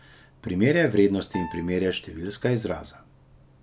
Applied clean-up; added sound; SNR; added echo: none; Piano; 16 dB; none.